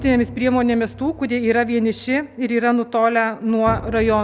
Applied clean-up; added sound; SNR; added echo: none; Drum; 16 dB; none.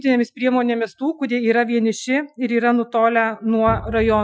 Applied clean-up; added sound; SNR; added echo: classical method Wiener filter.